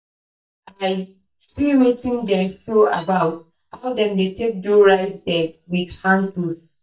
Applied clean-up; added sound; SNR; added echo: neural mask model DeepFilterNet 3.